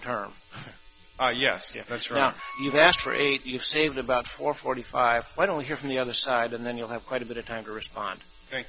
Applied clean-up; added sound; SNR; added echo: none; Wind instrument, woodwind instrument; 13 dB; none.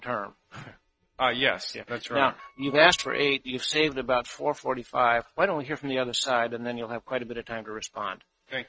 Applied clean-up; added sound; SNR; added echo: neural mask model RNNoise.